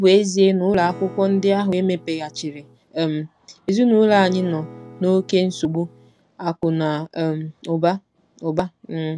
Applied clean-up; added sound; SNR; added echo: none; Acoustic guitar / Strum; 19 dB; none.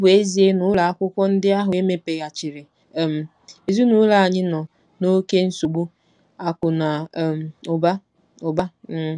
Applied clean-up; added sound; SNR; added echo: none; none; none; none.